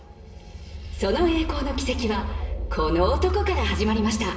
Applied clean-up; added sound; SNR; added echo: none; none; none; reverberation time 0.8 s.